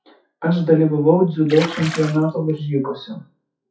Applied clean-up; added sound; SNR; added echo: classical method WPE with log-MMSE.